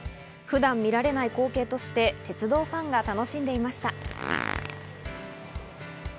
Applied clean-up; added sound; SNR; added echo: none; Fart; 6 dB; none.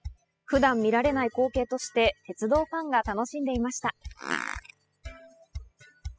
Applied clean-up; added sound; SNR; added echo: classical method spectral subtraction.